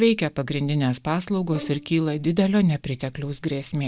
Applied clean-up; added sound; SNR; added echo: neural mask model DeepFilterNet 3.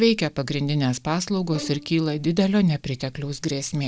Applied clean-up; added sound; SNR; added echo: none; Bowed string instrument; 20 dB; none.